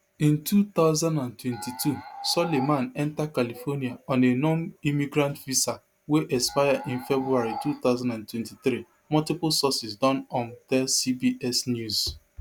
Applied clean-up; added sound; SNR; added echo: none; Animal; 12 dB; none.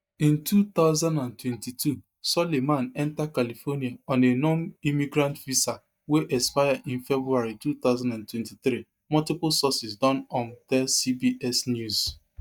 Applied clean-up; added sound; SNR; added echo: neural mask model DeepFilterNet 3.